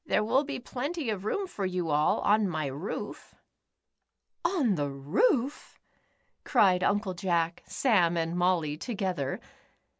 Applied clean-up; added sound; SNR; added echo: none; none; none; none.